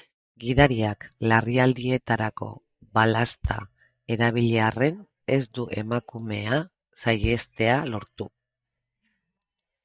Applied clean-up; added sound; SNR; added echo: neural mask model DeepFilterNet 3.